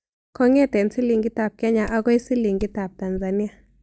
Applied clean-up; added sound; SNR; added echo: neural mask model DeepFilterNet 3.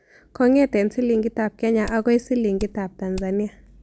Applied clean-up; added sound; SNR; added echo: none; Hammer; 15 dB; none.